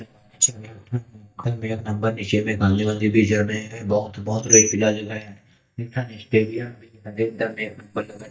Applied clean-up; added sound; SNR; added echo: neural mask model DeepFilterNet 3.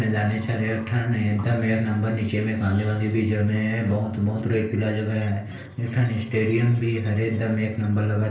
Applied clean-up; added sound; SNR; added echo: neural separator model SepFormer DNS4.